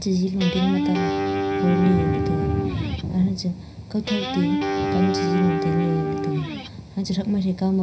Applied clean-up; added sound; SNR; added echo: none; Guitar; 2 dB; reverberation time 0.4 s.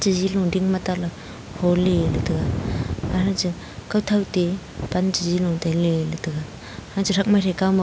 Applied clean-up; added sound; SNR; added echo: none; none; none; none.